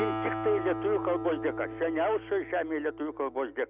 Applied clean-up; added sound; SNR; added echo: none; Acoustic guitar; 6 dB; none.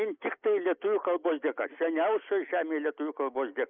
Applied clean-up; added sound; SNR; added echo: neural mask model Resemble Enhance denoiser.